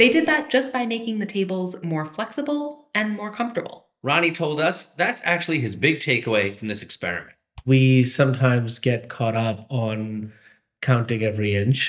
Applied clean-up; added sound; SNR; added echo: neural mask model DeepFilterNet 3.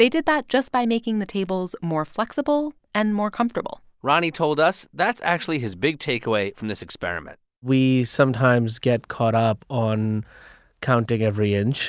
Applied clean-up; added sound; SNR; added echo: none; none; none; none.